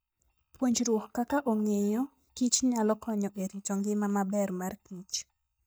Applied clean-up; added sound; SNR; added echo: neural mask model DeepFilterNet 3.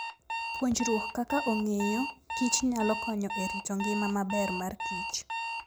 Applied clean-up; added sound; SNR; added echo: none; Alarm; 5 dB; none.